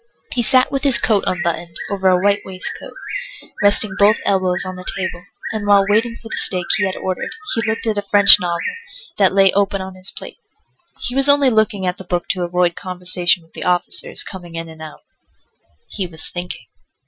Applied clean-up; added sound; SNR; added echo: classical method Wiener filter.